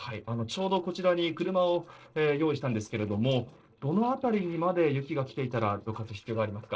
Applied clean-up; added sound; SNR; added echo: neural separator model SepFormer DNS4.